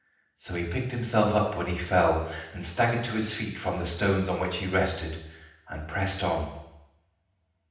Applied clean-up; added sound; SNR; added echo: none; none; none; reverberation time 0.9 s.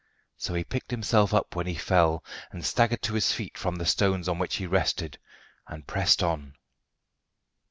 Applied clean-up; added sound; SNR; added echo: none; none; none; none.